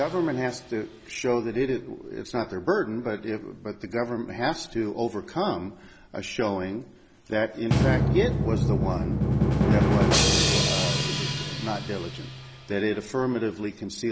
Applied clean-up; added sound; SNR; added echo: none; Drum; -1 dB; none.